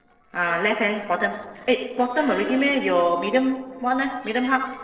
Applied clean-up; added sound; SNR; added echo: neural separator model SepFormer DNS4.